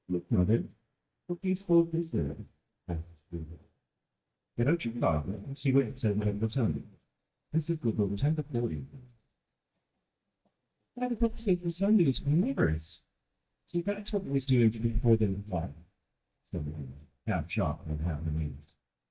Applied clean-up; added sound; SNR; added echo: neural mask model DeepFilterNet 3.